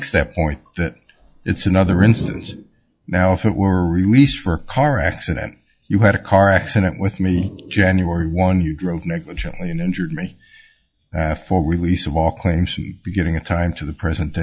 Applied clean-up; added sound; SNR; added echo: classical method log-MMSE.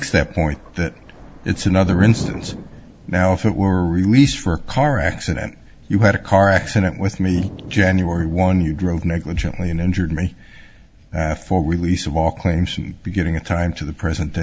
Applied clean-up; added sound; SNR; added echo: none; Thunder; 16 dB; none.